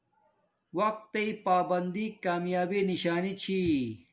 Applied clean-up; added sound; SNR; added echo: none; none; none; none.